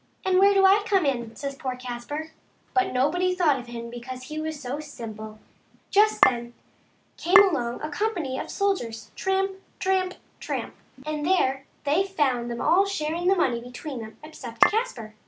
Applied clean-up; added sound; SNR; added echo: none; Chink, clink; -1 dB; none.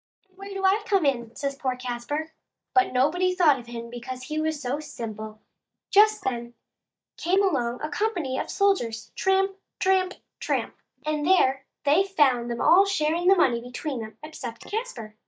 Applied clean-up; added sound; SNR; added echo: neural mask model DeepFilterNet 3.